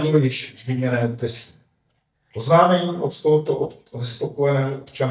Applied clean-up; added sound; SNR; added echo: neural mask model DeepFilterNet 3.